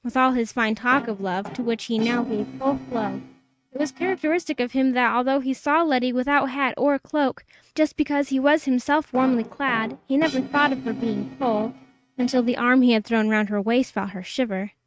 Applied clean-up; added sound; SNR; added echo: neural mask model RNNoise.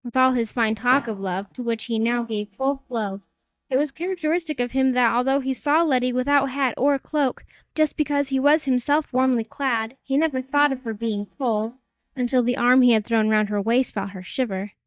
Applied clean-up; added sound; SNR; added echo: neural mask model DeepFilterNet 3.